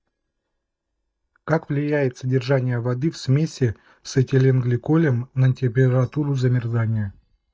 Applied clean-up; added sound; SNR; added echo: neural mask model DeepFilterNet 3.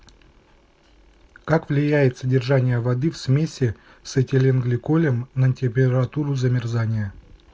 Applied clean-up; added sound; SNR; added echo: none; none; none; none.